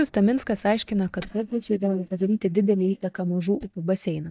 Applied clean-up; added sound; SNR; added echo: neural mask model DeepFilterNet 3.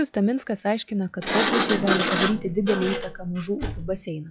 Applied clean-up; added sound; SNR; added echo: classical method log-MMSE.